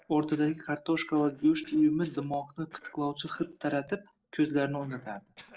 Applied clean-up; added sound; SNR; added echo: neural separator model SepFormer DNS4.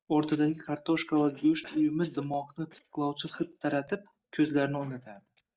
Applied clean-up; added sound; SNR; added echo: neural mask model DeepFilterNet 3.